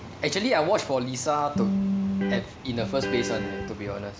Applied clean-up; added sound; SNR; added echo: none; Electric guitar; 1 dB; none.